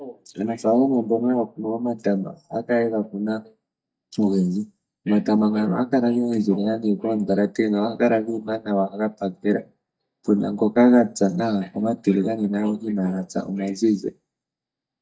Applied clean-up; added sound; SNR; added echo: neural mask model DeepFilterNet 3.